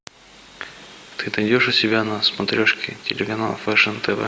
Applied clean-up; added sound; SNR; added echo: none; none; none; none.